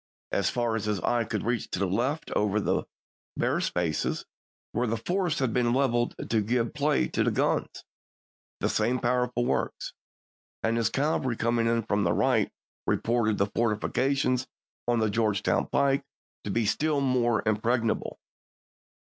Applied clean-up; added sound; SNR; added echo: none; none; none; none.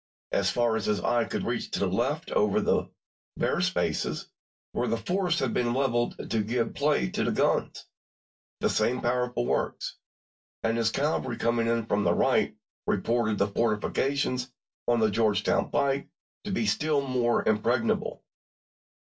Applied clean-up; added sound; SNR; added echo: none; none; none; reverberation time 0.1 s.